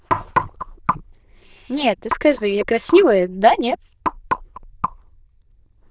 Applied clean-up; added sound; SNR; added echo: neural diffusion model UNIVERSE++.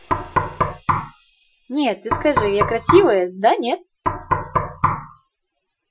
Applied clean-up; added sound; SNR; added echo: classical method Wiener filter.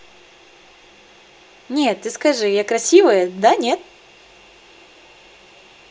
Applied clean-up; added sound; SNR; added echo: none; none; none; none.